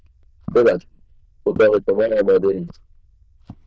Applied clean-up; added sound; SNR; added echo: neural diffusion model UNIVERSE++.